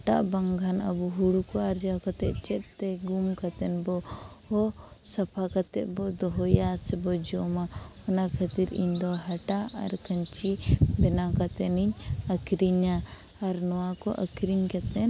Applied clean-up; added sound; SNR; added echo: none; none; none; none.